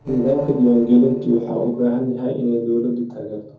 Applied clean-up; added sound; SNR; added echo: neural separator model SepFormer DNS4.